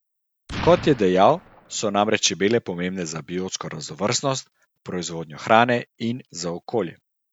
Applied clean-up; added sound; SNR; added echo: none; Explosion; 12 dB; none.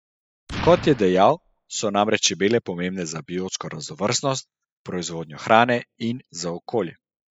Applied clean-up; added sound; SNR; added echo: classical method spectral subtraction.